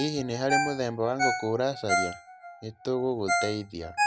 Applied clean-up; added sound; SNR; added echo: none; Ringtone; 1 dB; none.